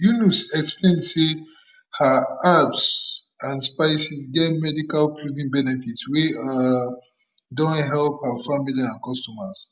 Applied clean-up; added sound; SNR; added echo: none; none; none; none.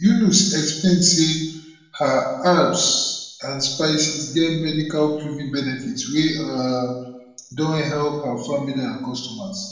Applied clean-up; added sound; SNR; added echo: none; none; none; reverberation time 0.8 s.